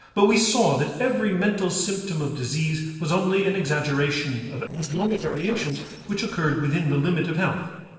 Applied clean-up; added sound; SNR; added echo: neural separator model SepFormer DNS4.